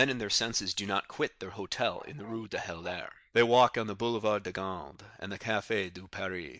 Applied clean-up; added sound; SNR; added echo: neural mask model Resemble Enhance denoiser.